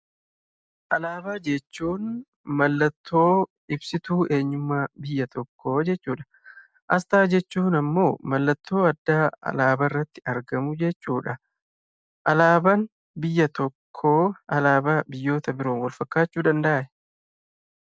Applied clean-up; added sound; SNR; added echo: none; none; none; none.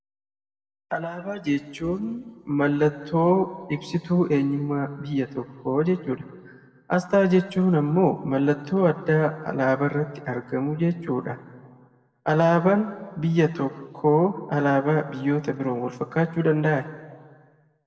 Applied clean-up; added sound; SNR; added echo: none; none; none; reverberation time 1.0 s.